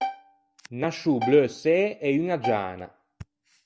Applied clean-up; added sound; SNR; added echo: none; Bowed string instrument; 11 dB; none.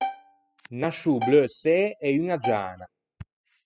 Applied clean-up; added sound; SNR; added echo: classical method spectral subtraction.